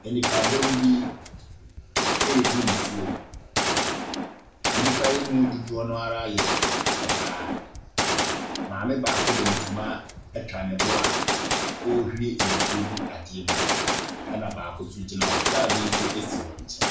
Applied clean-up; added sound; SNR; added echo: none; Gunshot, gunfire; -2 dB; reverberation time 0.3 s.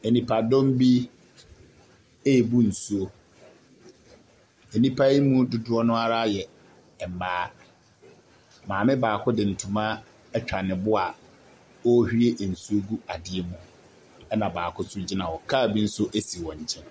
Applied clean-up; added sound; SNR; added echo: none; none; none; none.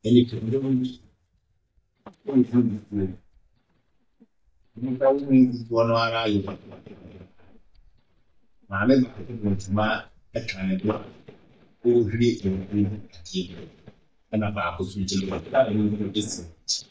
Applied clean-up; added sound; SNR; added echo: neural mask model DeepFilterNet 3.